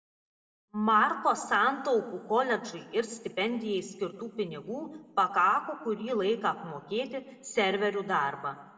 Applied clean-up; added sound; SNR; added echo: none; none; none; reverberation time 0.9 s.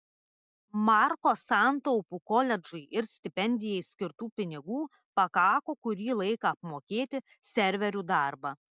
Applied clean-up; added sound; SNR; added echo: none; none; none; none.